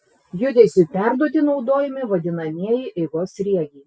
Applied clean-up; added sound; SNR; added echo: none; none; none; none.